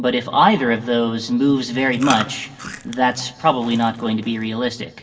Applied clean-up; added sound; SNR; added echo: none; Chewing, mastication; 13 dB; reverberation time 1.7 s.